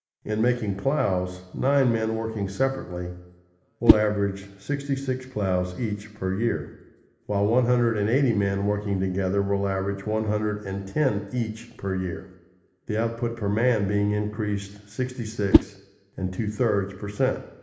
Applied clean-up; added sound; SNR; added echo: none; Whoosh, swoosh, swish; 1 dB; reverberation time 1.0 s.